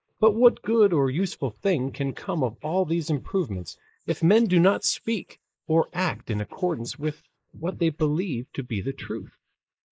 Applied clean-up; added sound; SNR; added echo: neural mask model Resemble Enhance denoiser.